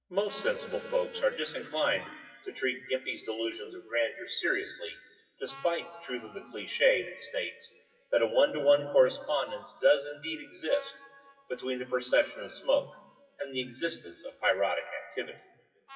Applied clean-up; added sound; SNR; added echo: classical method WPE with log-MMSE.